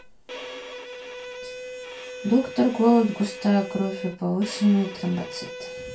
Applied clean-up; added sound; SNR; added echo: none; Bowed string instrument; 13 dB; reverberation time 0.2 s.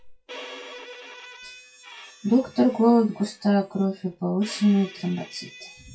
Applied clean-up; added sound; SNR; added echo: classical method WPE with log-MMSE.